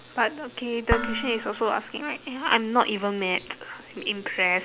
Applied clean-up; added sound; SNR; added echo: none; Dishes, pots, and pans; 9 dB; none.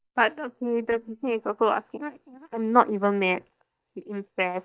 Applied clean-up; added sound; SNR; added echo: neural mask model DeepFilterNet 3.